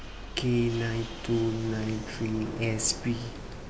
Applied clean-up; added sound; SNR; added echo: none; Fixed-wing aircraft, airplane; 12 dB; none.